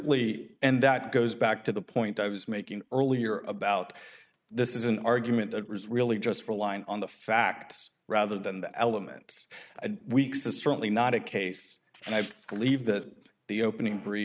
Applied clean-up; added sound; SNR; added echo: neural mask model RNNoise.